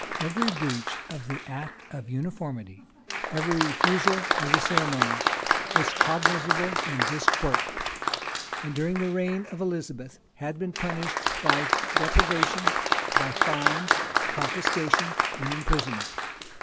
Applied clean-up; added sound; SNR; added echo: none; Applause; -3 dB; none.